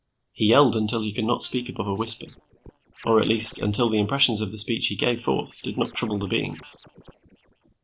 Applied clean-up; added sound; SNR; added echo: neural separator model SepFormer DNS4.